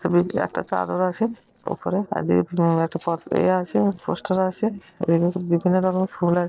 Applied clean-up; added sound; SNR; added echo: neural separator model SepFormer DNS4.